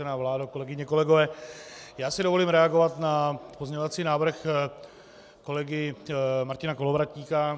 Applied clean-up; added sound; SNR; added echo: none; none; none; none.